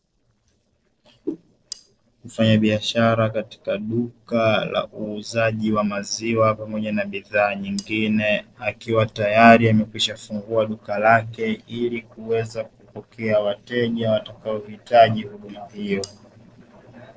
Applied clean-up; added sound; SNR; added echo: neural separator model SepFormer DNS4.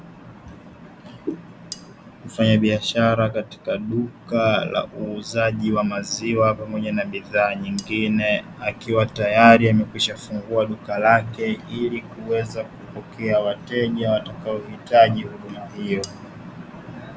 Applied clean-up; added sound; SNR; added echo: none; Cutlery, silverware; 19 dB; none.